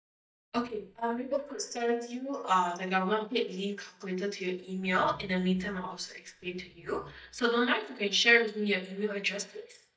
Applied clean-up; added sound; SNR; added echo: neural mask model DeepFilterNet 3.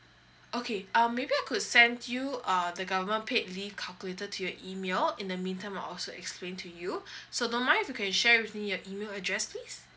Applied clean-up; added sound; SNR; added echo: none; none; none; none.